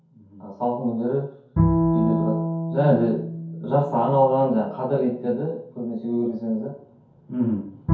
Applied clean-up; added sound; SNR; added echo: none; Bowed string instrument; 4 dB; reverberation time 0.6 s.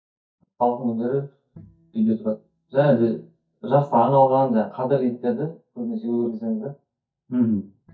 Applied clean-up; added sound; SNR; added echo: neural mask model DeepFilterNet 3.